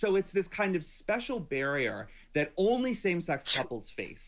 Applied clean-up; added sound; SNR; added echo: none; Sneeze; 10 dB; none.